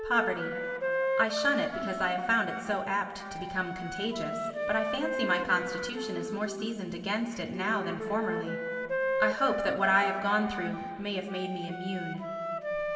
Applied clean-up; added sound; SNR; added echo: none; Wind instrument, woodwind instrument; 3 dB; reverberation time 2.9 s.